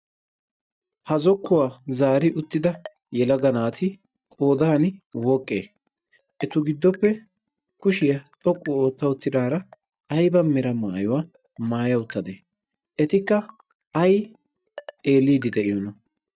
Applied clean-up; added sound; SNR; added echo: neural mask model DeepFilterNet 3.